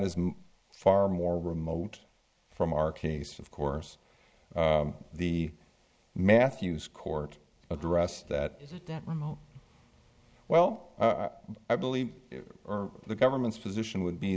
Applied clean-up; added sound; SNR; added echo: neural mask model Resemble Enhance denoiser.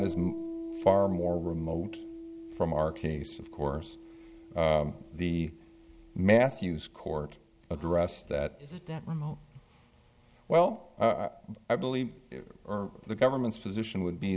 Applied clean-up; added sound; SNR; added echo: none; Piano; 15 dB; none.